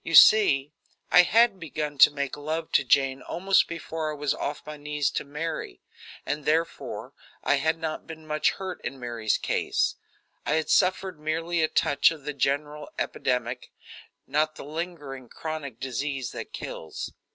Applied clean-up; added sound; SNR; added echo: none; none; none; none.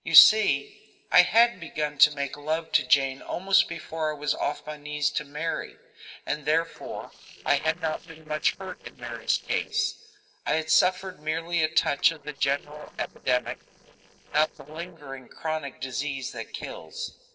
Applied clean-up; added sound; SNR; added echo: neural separator model SepFormer DNS4.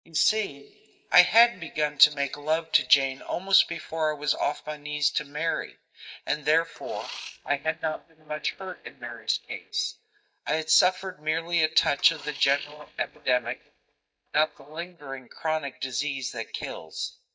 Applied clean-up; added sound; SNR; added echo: neural mask model DeepFilterNet 3.